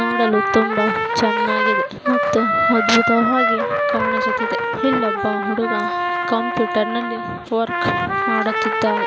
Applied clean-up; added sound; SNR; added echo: none; Trumpet; -1 dB; none.